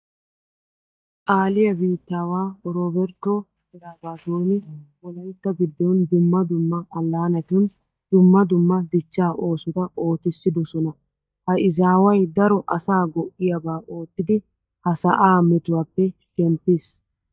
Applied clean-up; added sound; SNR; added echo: neural mask model DeepFilterNet 3.